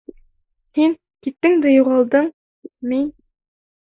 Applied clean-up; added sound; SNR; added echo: neural mask model Resemble Enhance denoiser.